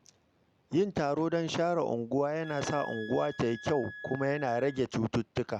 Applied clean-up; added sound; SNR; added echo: none; Wind instrument, woodwind instrument; 15 dB; none.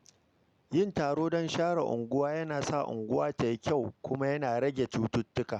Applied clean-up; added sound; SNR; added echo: none; none; none; none.